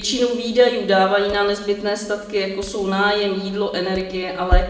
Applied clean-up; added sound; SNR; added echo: none; Crackle; 8 dB; reverberation time 0.9 s.